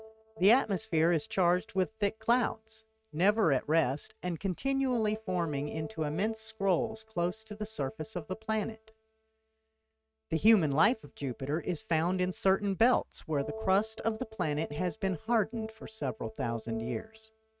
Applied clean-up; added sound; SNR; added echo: neural mask model RNNoise.